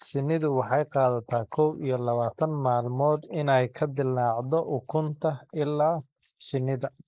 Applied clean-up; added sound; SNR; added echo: neural mask model Resemble Enhance denoiser.